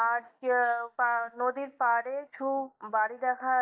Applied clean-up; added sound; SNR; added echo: neural mask model DeepFilterNet 3.